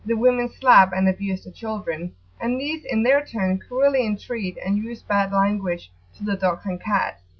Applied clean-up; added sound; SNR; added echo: none; none; none; none.